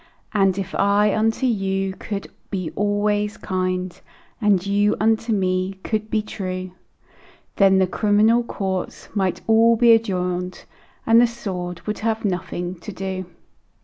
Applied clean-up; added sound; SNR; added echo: none; none; none; none.